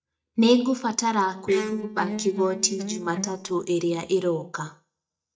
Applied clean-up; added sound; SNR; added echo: neural mask model DeepFilterNet 3.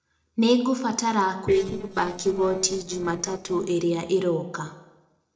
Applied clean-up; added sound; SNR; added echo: neural separator model SepFormer DNS4.